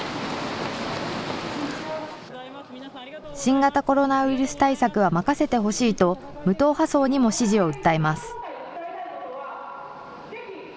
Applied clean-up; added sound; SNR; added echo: none; none; none; none.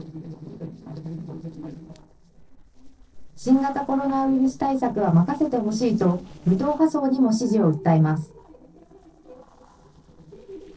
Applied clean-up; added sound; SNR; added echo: neural separator model SepFormer DNS4.